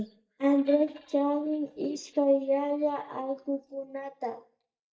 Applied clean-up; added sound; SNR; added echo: neural mask model DeepFilterNet 3.